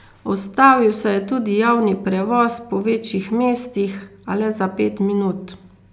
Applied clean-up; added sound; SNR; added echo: none; none; none; none.